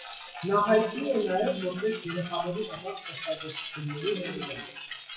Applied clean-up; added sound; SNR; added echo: classical method WPE with log-MMSE.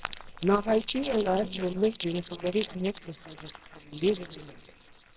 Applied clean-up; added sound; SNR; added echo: neural separator model SepFormer WHAMR!.